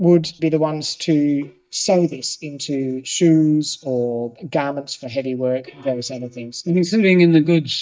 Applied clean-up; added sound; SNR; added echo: neural mask model DeepFilterNet 3.